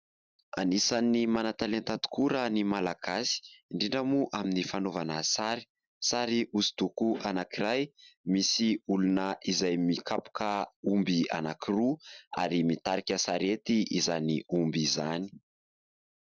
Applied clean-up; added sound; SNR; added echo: none; none; none; none.